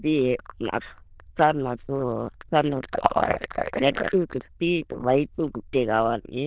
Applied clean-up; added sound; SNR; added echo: neural diffusion model UNIVERSE++.